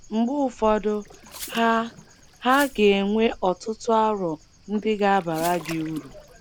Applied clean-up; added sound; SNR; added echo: none; Glass + Waves, surf; 18 dB; none.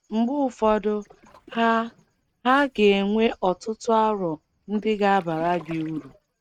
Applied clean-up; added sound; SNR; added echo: neural mask model RNNoise.